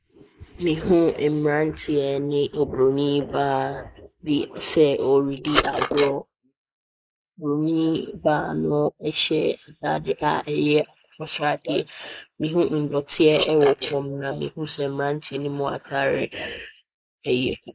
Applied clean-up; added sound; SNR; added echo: neural mask model Resemble Enhance denoiser.